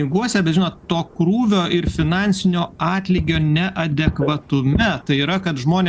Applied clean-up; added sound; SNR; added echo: none; Fireworks; 12 dB; none.